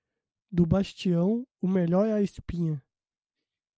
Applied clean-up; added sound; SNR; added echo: none; none; none; none.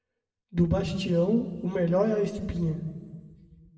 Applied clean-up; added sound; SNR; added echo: none; none; none; reverberation time 1.4 s.